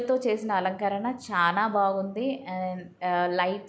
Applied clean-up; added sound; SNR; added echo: none; none; none; none.